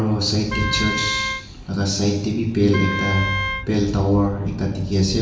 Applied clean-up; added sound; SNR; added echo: none; Wind instrument, woodwind instrument; 8 dB; reverberation time 0.9 s.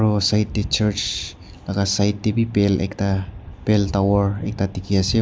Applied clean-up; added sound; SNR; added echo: none; none; none; none.